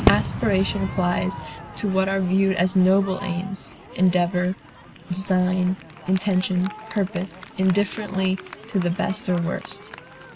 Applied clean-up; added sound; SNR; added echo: none; Crowd / Fireworks; 9 dB; none.